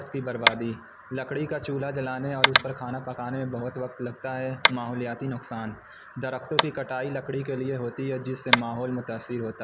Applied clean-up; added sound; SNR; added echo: none; Tap; -2 dB; none.